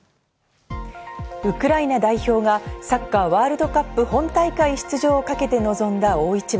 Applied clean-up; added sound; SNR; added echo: none; none; none; none.